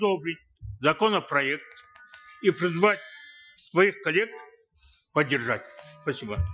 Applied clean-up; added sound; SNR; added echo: classical method Wiener filter.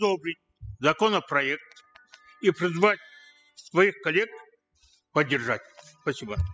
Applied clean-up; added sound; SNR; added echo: classical method spectral subtraction.